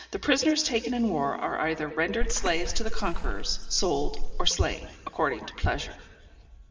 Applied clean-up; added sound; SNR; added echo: none; Water / Splash, splatter; -3 dB; reverberation time 1.9 s.